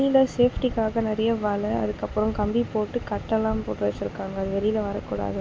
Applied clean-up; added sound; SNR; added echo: none; none; none; none.